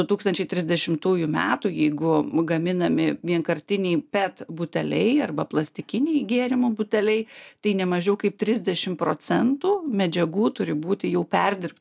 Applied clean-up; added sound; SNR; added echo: none; none; none; none.